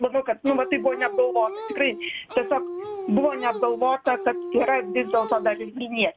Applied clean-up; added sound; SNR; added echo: none; Dog; 8 dB; none.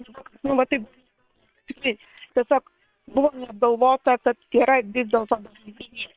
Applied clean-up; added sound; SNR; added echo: neural separator model SepFormer WHAM!.